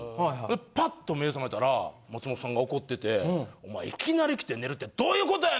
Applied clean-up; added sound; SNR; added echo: none; none; none; none.